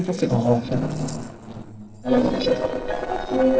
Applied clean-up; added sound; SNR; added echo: neural separator model SepFormer DNS4.